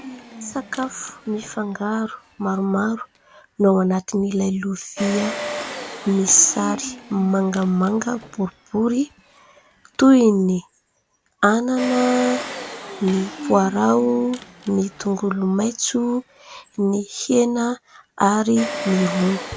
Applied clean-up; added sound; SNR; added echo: none; Engine; 14 dB; none.